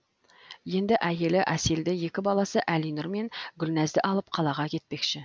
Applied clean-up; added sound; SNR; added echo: none; none; none; none.